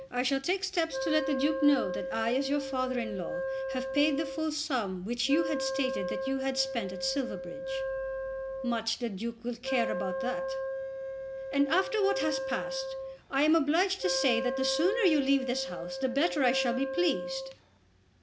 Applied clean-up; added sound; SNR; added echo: none; Wind instrument, woodwind instrument; 5 dB; none.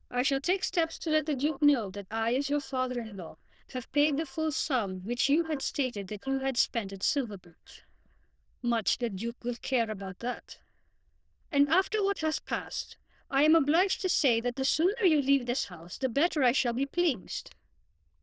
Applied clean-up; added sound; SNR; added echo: neural diffusion model UNIVERSE++.